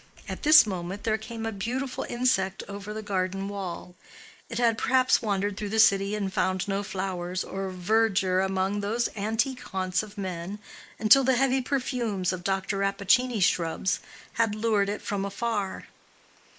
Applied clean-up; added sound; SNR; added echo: neural mask model Resemble Enhance denoiser.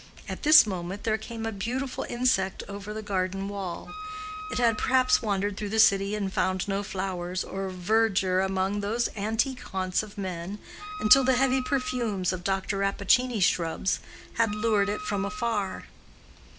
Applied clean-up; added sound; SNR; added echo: none; Wind instrument, woodwind instrument; 12 dB; none.